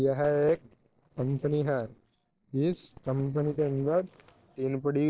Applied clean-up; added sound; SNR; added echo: neural separator model SepFormer DNS4.